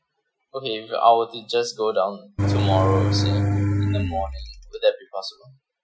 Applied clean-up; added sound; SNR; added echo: classical method Wiener filter.